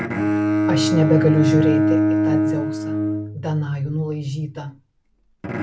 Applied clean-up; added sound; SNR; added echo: none; Bowed string instrument; -3 dB; none.